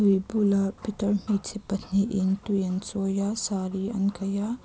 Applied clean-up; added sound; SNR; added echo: none; none; none; none.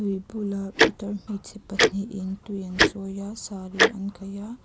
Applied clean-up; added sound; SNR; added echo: none; Tick-tock; -5 dB; none.